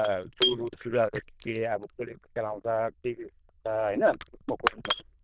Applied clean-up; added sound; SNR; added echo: neural diffusion model UNIVERSE++.